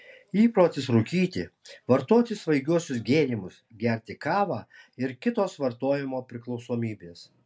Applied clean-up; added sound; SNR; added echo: none; none; none; none.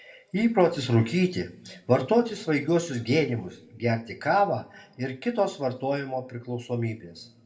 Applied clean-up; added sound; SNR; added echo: none; none; none; reverberation time 0.5 s.